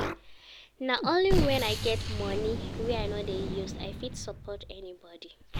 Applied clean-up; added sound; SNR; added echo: none; Explosion; 1 dB; none.